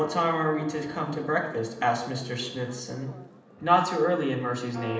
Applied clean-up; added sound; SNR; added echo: none; Church bell; 15 dB; reverberation time 0.8 s.